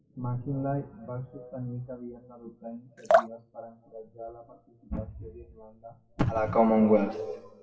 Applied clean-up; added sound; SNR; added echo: classical method WPE with log-MMSE.